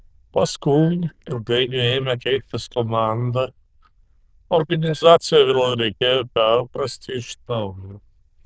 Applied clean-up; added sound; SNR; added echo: neural diffusion model UNIVERSE++.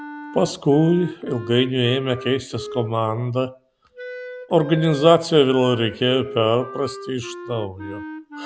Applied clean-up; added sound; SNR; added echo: none; Wind instrument, woodwind instrument; 14 dB; none.